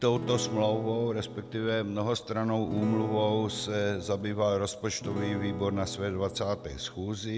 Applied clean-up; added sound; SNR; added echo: none; Acoustic guitar / Strum; 10 dB; none.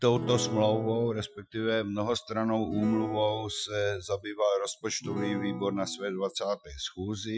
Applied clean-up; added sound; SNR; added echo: classical method Wiener filter.